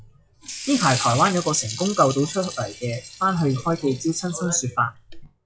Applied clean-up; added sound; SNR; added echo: classical method log-MMSE.